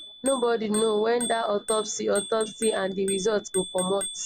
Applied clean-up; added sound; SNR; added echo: none; Bicycle bell; 10 dB; none.